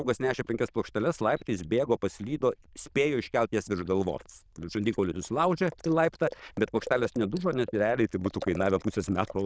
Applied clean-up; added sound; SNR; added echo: neural diffusion model UNIVERSE++.